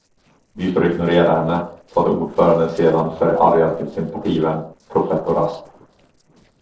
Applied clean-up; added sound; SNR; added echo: neural separator model SepFormer DNS4.